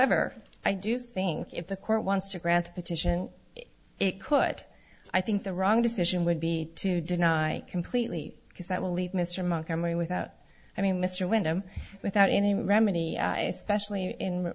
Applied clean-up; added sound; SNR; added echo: none; none; none; none.